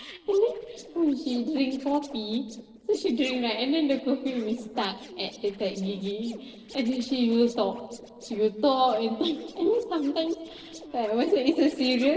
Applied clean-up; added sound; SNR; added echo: neural separator model SepFormer DNS4.